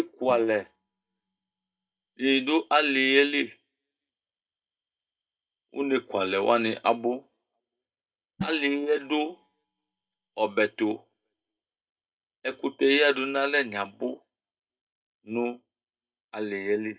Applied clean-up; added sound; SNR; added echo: neural mask model DeepFilterNet 3.